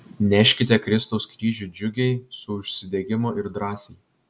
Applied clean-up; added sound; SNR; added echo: none; none; none; none.